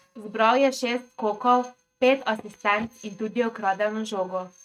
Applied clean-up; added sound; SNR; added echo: neural mask model RNNoise.